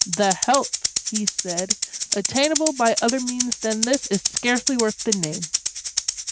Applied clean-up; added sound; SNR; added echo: none; Rattle (instrument); 2 dB; none.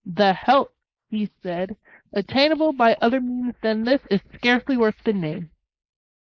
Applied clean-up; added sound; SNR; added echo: neural mask model Resemble Enhance denoiser.